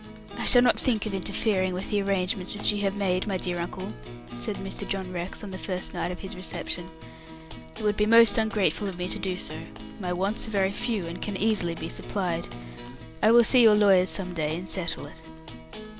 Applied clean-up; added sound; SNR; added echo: none; Acoustic guitar; 12 dB; none.